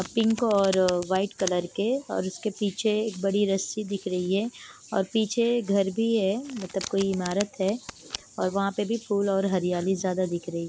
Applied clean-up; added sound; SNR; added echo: none; Domestic sounds, home sounds; 18 dB; none.